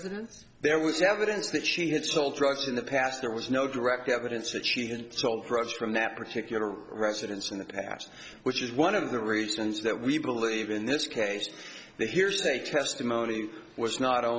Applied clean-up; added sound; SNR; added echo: none; none; none; none.